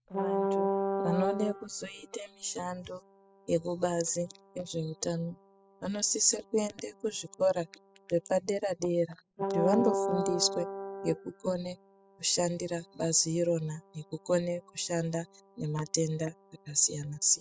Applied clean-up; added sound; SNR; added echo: classical method spectral subtraction.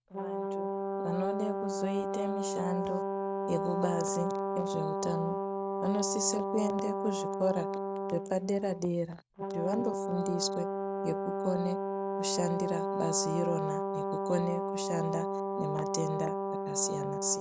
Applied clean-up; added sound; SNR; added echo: none; Brass instrument; -1 dB; none.